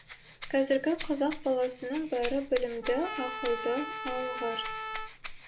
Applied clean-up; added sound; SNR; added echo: none; Rattle (instrument) + Trumpet; 5 dB; none.